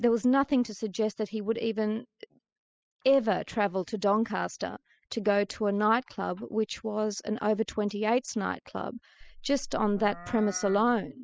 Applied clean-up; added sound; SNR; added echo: classical method spectral subtraction.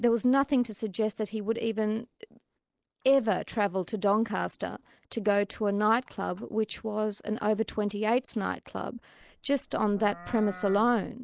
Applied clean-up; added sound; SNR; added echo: neural separator model SepFormer DNS4.